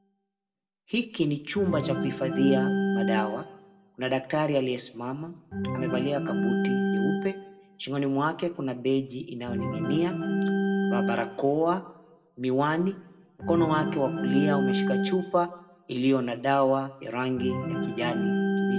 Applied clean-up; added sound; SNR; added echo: none; Organ; 2 dB; reverberation time 0.6 s.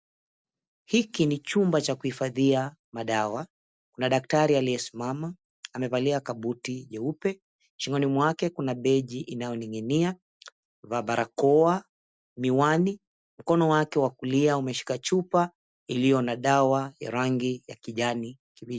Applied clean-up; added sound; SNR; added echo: none; none; none; none.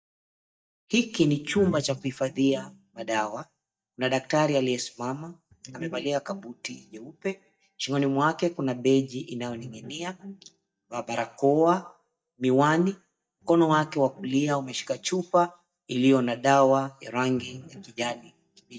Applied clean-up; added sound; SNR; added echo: neural mask model DeepFilterNet 3.